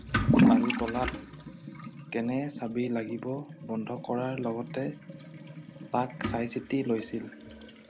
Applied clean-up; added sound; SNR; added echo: none; Toilet flush / Liquid; -2 dB; none.